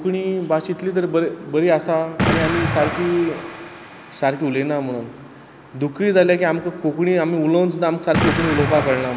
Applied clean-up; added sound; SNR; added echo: none; Explosion; 7 dB; none.